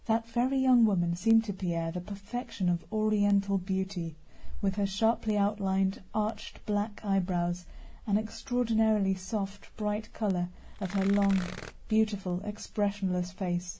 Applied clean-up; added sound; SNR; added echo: none; Tearing; 14 dB; none.